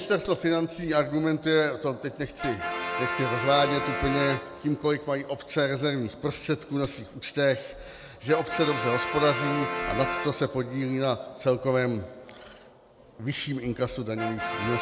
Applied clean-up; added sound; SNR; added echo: none; Brass instrument + Coin (dropping); 7 dB; none.